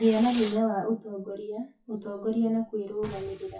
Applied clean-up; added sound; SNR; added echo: classical method WPE with log-MMSE.